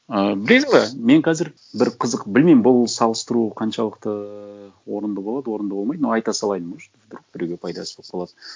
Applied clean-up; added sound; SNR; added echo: none; none; none; none.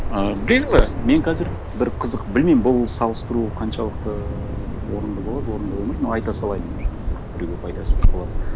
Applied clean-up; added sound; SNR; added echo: none; Bird vocalization, bird call, bird song; 0 dB; none.